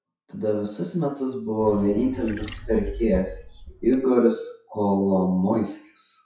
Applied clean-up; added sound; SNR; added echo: classical method WPE with log-MMSE.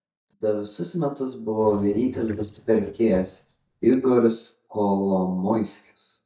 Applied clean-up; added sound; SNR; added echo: neural mask model DeepFilterNet 3.